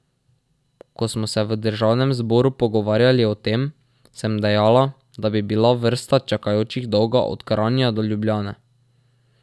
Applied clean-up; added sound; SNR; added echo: none; none; none; none.